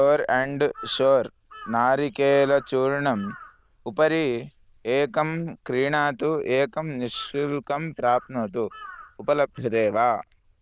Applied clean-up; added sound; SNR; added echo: neural diffusion model UNIVERSE++.